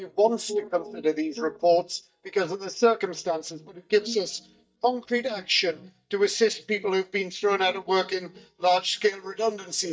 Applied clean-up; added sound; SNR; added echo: neural mask model DeepFilterNet 3.